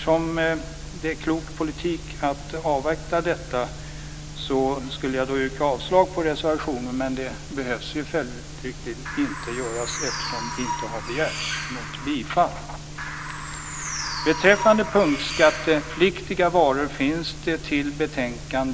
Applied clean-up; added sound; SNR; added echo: none; Bird; 8 dB; none.